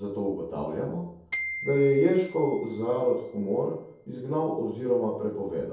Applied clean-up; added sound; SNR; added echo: none; Glockenspiel; 12 dB; reverberation time 0.7 s.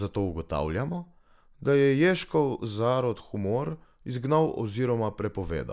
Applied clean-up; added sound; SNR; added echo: none; none; none; none.